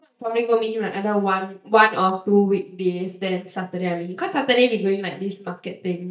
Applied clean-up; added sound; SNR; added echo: neural mask model DeepFilterNet 3.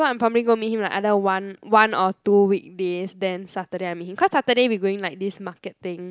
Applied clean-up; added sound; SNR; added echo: none; none; none; none.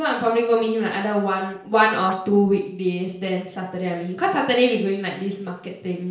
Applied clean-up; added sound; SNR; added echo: neural separator model SepFormer DNS4.